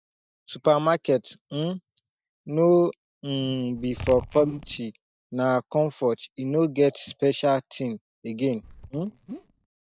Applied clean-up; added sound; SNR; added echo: neural mask model DeepFilterNet 3.